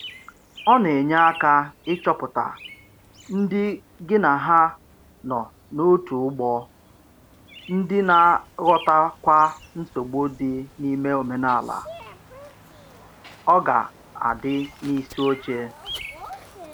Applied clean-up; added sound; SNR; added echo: none; Bird vocalization, bird call, bird song; 20 dB; none.